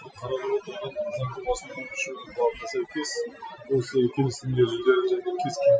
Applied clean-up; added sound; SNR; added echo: classical method Wiener filter.